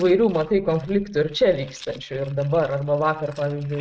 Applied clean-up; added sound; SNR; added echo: neural mask model RNNoise.